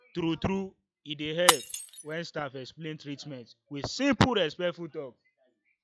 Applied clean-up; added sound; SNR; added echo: classical method log-MMSE.